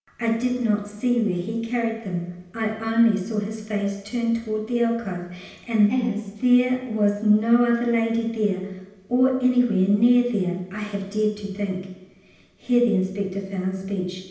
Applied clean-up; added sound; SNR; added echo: none; none; none; reverberation time 0.9 s.